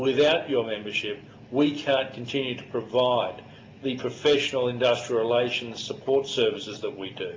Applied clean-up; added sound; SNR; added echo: none; none; none; none.